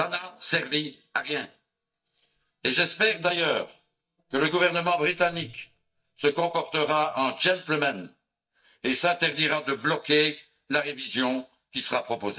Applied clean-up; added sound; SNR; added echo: neural mask model DeepFilterNet 3.